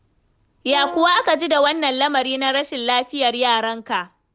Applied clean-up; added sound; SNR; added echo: none; Brass instrument; 13 dB; none.